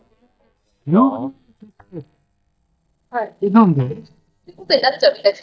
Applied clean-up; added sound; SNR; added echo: neural mask model DeepFilterNet 3.